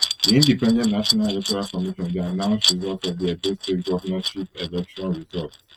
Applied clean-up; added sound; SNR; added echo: neural mask model RNNoise.